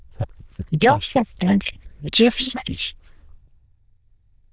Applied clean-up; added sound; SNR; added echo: neural diffusion model UNIVERSE++.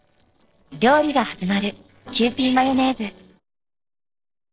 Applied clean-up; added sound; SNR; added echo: neural separator model SepFormer DNS4.